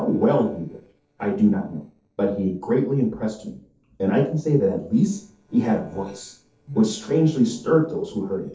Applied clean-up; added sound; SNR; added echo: neural separator model SepFormer DNS4.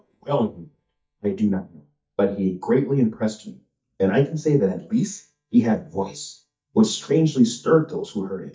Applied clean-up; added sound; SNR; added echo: neural mask model DeepFilterNet 3.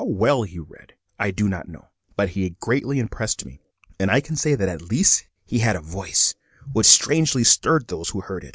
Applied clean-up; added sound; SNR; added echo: none; none; none; none.